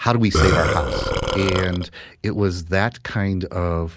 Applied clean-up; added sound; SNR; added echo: none; Burping, eructation; -1 dB; none.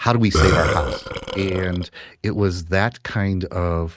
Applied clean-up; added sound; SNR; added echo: neural mask model RNNoise.